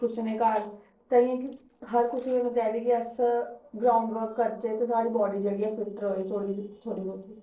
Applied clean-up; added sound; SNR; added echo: neural separator model SepFormer DNS4.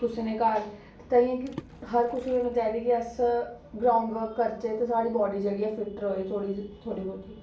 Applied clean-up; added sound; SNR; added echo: none; Water / Splash, splatter; 19 dB; reverberation time 0.4 s.